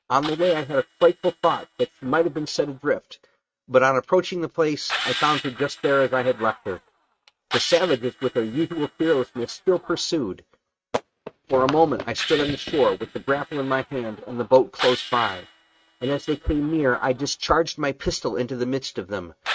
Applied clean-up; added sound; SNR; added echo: neural mask model RNNoise.